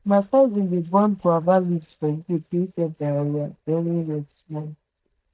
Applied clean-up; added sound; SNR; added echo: neural mask model DeepFilterNet 3.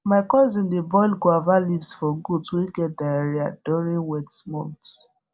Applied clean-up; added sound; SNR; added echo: none; none; none; none.